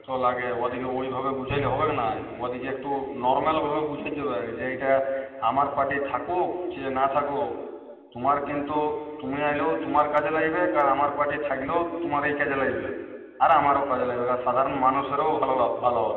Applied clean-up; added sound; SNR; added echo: none; Drum; 12 dB; reverberation time 2.0 s.